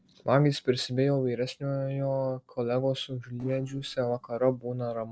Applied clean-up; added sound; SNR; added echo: neural separator model SepFormer DNS4.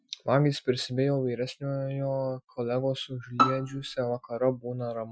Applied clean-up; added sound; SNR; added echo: classical method Wiener filter.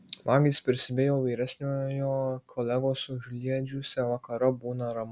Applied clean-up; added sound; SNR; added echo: none; none; none; none.